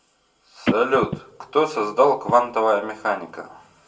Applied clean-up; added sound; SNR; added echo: none; Telephone; 8 dB; reverberation time 0.2 s.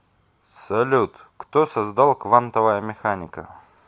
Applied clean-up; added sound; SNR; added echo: none; none; none; none.